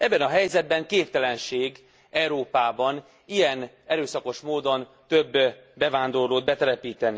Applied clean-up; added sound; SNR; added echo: none; none; none; none.